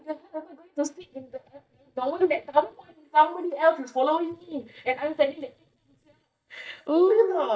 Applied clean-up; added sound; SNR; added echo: neural mask model DeepFilterNet 3.